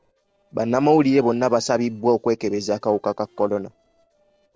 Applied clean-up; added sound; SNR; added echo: neural separator model SepFormer DNS4.